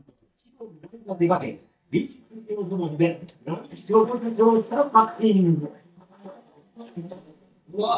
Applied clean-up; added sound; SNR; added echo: neural mask model DeepFilterNet 3.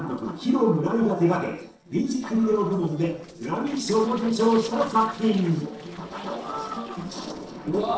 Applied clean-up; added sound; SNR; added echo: neural separator model SepFormer DNS4.